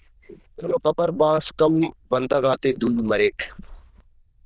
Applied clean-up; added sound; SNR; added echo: neural diffusion model UNIVERSE++.